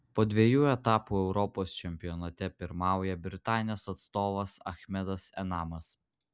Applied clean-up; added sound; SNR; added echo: none; none; none; none.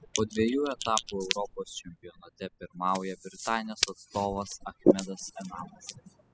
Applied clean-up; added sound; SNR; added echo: classical method spectral subtraction.